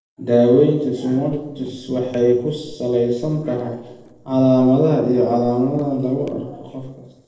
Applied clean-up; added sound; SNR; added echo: neural separator model SepFormer DNS4.